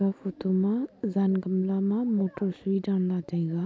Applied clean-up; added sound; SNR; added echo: none; none; none; none.